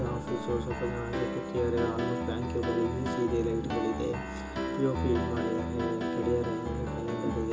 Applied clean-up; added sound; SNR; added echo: none; Piano; 1 dB; reverberation time 0.2 s.